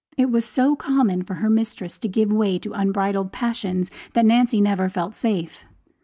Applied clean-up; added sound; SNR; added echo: none; none; none; none.